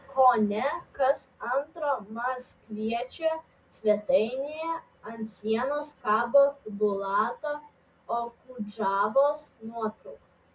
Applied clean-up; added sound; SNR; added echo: none; none; none; none.